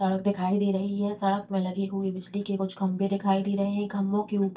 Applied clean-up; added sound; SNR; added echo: neural mask model DeepFilterNet 3.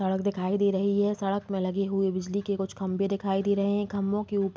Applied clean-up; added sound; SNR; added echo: none; none; none; none.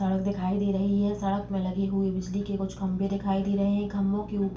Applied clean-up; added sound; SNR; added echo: none; Drill; 14 dB; reverberation time 0.3 s.